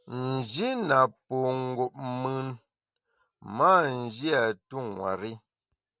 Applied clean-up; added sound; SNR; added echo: none; none; none; none.